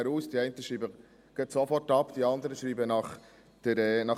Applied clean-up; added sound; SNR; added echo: none; none; none; none.